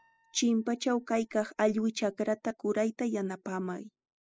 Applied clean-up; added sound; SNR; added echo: classical method spectral subtraction.